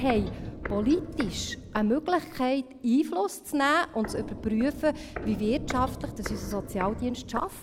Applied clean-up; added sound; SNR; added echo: none; Walk, footsteps; 9 dB; none.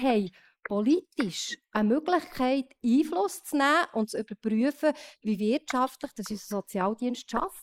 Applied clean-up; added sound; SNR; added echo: neural mask model Resemble Enhance denoiser.